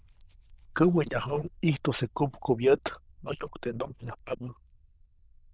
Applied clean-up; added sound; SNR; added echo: neural diffusion model UNIVERSE++.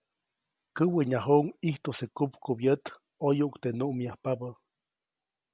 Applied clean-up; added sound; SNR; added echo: none; none; none; none.